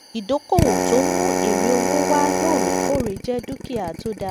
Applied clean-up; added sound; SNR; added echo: none; Drill; -1 dB; none.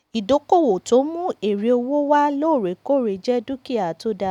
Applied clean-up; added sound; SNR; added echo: none; none; none; none.